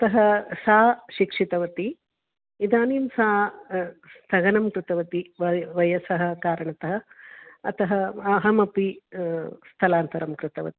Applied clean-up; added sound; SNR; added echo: none; none; none; none.